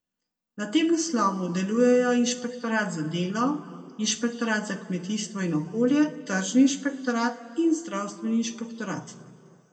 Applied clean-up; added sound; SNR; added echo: none; none; none; reverberation time 1.8 s.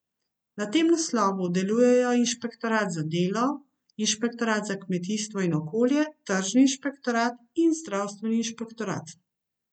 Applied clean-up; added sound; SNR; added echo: none; none; none; none.